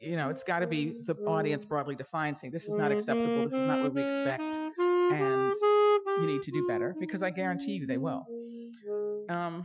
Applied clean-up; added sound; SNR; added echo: classical method Wiener filter.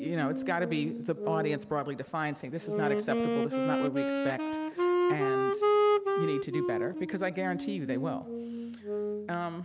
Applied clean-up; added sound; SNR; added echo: none; Wind instrument, woodwind instrument; -3 dB; none.